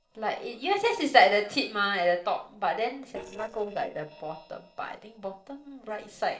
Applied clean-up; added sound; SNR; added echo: neural separator model SepFormer DNS4.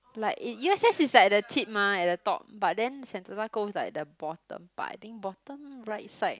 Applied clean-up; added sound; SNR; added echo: none; none; none; none.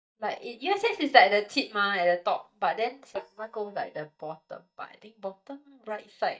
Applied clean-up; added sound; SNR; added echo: neural mask model DeepFilterNet 3.